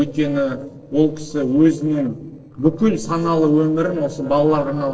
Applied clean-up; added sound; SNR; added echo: neural separator model SepFormer DNS4.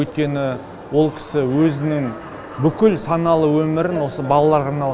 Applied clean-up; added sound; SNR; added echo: none; none; none; none.